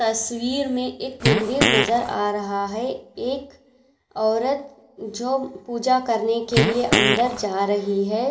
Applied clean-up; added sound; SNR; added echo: none; Fart; -2 dB; reverberation time 0.5 s.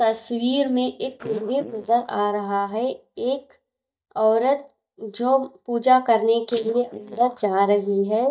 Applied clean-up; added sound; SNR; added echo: neural mask model DeepFilterNet 3.